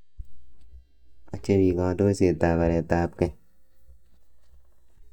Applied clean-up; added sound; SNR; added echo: neural mask model DeepFilterNet 3.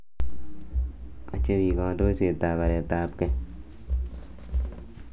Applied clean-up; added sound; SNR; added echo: none; none; none; none.